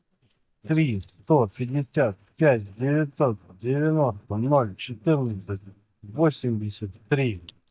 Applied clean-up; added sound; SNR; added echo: neural mask model DeepFilterNet 3.